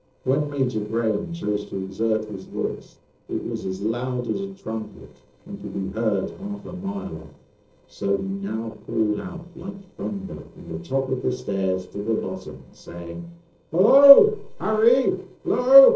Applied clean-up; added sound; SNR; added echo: neural separator model SepFormer DNS4.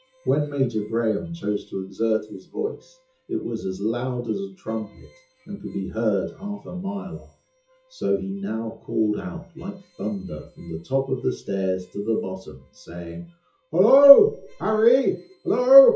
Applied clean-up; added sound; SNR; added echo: classical method WPE with log-MMSE.